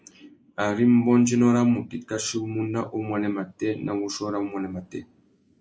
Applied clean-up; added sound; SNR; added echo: neural mask model Resemble Enhance denoiser.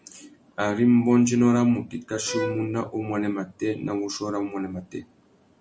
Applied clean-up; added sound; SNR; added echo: none; Bowed string instrument; 12 dB; none.